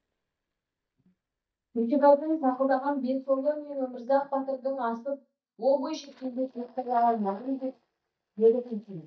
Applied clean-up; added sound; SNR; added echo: neural mask model DeepFilterNet 3.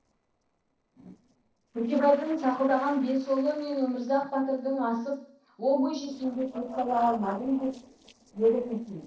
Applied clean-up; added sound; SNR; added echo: neural separator model SepFormer DNS4.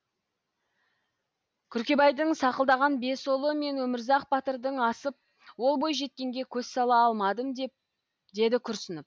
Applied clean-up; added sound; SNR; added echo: none; none; none; none.